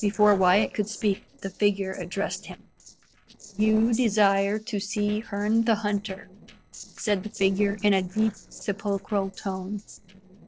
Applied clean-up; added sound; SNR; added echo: neural separator model SepFormer DNS4.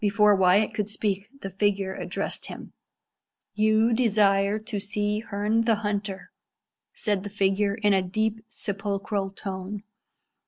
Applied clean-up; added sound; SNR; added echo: none; none; none; none.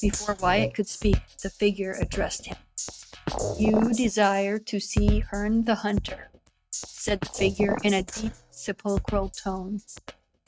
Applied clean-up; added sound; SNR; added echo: neural mask model RNNoise.